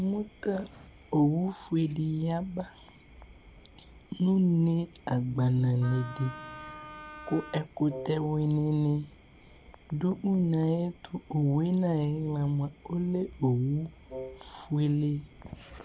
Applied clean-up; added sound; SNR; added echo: none; Wind instrument, woodwind instrument + Wind instrument, woodwind instrument; 14 dB; none.